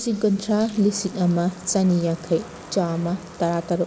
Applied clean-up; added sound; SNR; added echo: none; Bathtub (filling or washing); 19 dB; none.